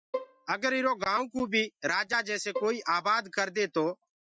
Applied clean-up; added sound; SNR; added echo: classical method Wiener filter.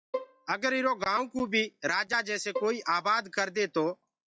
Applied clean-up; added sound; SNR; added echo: classical method log-MMSE.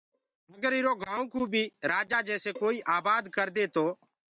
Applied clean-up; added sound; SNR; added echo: neural mask model DeepFilterNet 3.